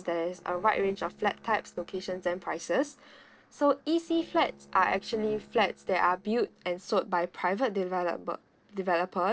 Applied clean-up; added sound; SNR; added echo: neural separator model SepFormer DNS4.